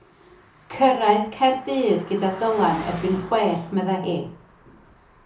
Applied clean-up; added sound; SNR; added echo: none; Car passing by; 19 dB; reverberation time 0.6 s.